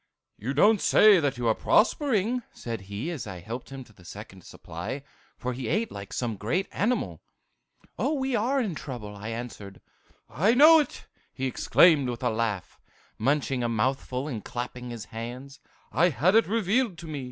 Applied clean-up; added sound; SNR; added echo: none; none; none; none.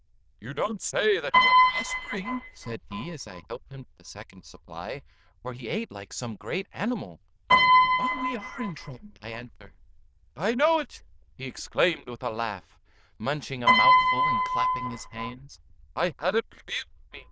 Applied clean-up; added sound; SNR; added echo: neural diffusion model UNIVERSE++.